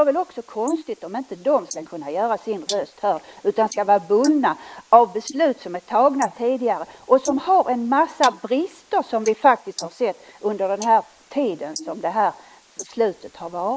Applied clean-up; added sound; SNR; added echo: neural mask model Resemble Enhance denoiser.